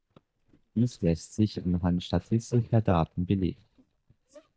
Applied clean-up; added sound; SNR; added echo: neural mask model DeepFilterNet 3.